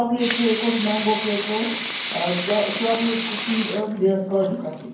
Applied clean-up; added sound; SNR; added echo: none; Sink (filling or washing) / Water tap, faucet / Liquid; -2 dB; reverberation time 0.9 s.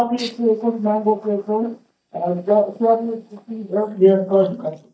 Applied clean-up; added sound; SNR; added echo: neural mask model DeepFilterNet 3.